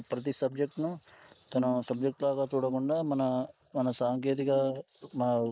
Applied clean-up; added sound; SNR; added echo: neural mask model Resemble Enhance denoiser.